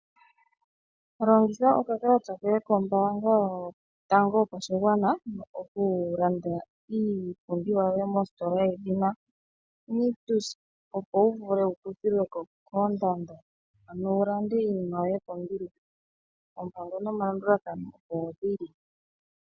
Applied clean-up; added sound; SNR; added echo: none; none; none; none.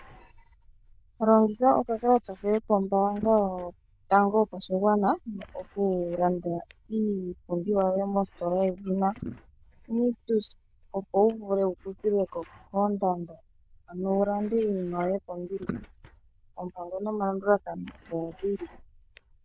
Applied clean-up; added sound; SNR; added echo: neural diffusion model UNIVERSE++.